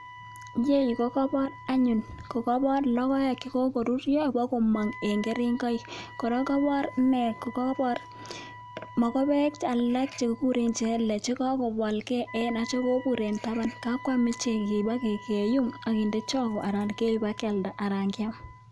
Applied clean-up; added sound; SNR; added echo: none; Wind instrument, woodwind instrument; 19 dB; none.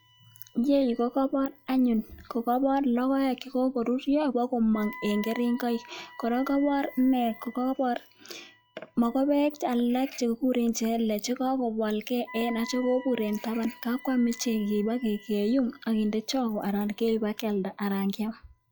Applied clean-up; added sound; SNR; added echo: classical method log-MMSE.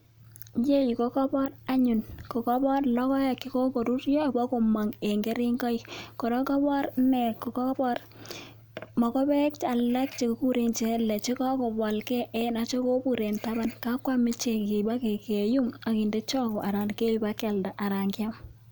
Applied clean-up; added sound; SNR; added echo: none; none; none; none.